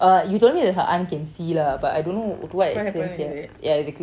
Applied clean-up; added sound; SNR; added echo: none; none; none; none.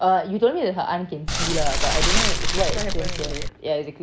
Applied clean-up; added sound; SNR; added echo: none; Fire; -4 dB; none.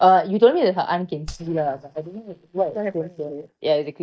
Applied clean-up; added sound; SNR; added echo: neural mask model DeepFilterNet 3.